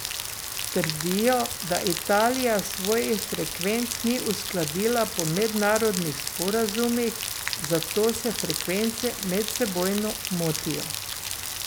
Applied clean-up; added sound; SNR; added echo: none; Rain; 5 dB; none.